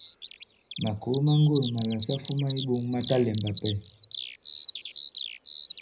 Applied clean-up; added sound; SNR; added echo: none; Bird vocalization, bird call, bird song; 5 dB; reverberation time 0.3 s.